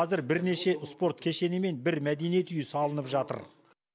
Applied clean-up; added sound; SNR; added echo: none; none; none; none.